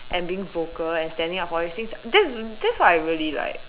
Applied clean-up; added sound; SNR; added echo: none; Writing; 13 dB; none.